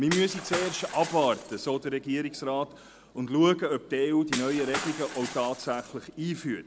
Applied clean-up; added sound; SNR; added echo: none; Shatter / Crushing; 9 dB; none.